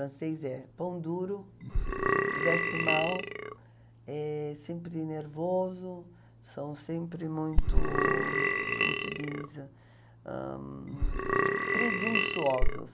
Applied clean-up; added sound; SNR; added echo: none; Burping, eructation; -2 dB; none.